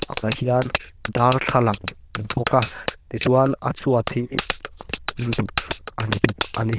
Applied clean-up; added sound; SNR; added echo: neural diffusion model UNIVERSE++.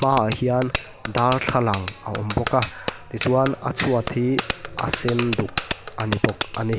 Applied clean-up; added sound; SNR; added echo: none; Bicycle bell; 8 dB; none.